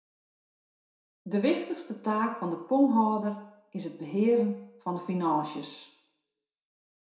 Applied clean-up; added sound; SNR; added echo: none; none; none; reverberation time 0.6 s.